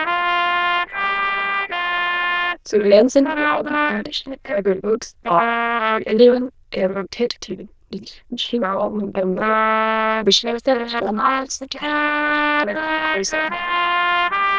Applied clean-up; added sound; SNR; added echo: neural diffusion model UNIVERSE++.